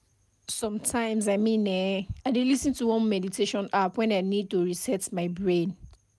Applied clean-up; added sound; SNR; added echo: none; none; none; none.